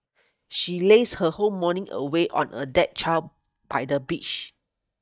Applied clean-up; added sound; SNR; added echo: neural mask model DeepFilterNet 3.